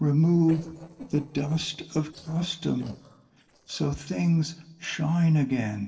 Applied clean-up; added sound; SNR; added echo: neural separator model SepFormer DNS4.